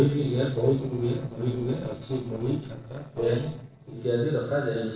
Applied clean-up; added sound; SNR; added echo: neural separator model SepFormer DNS4.